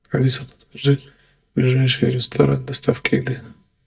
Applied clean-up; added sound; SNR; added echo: neural mask model DeepFilterNet 3.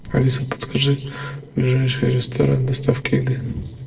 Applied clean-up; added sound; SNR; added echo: neural separator model SepFormer DNS4.